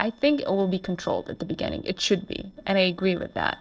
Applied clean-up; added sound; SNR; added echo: neural separator model SepFormer DNS4.